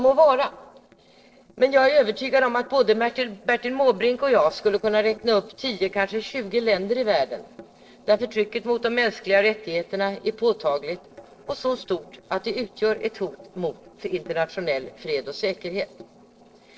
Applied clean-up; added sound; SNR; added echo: neural separator model SepFormer DNS4.